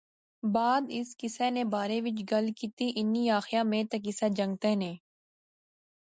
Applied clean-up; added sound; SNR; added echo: none; none; none; none.